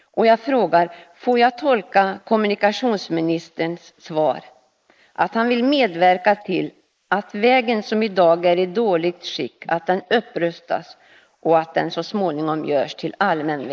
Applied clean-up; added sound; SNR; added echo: neural mask model Resemble Enhance denoiser.